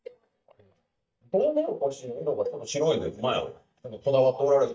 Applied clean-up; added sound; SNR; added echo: neural mask model DeepFilterNet 3.